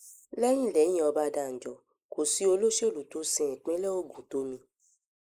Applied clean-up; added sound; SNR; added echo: neural mask model Resemble Enhance denoiser.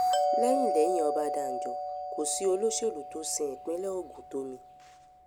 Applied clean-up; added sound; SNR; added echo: none; Doorbell; 0 dB; none.